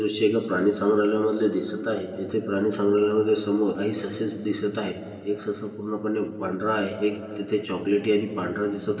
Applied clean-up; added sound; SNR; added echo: none; none; none; reverberation time 2.4 s.